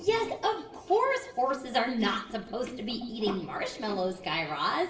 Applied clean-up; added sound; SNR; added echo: none; none; none; reverberation time 0.7 s.